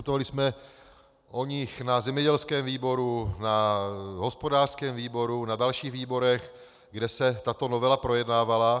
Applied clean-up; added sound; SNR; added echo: none; none; none; none.